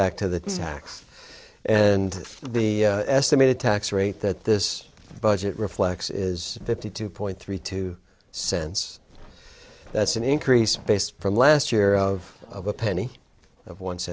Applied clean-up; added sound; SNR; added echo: none; none; none; none.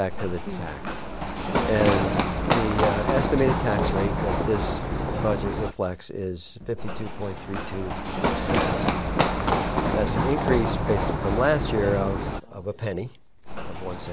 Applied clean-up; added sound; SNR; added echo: none; Run; -2 dB; none.